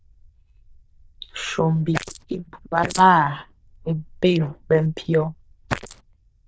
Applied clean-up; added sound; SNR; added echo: neural diffusion model UNIVERSE++.